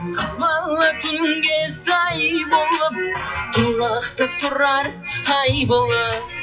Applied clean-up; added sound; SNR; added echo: classical method WPE with log-MMSE.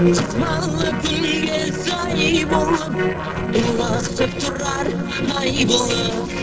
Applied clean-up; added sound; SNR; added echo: neural separator model SepFormer DNS4.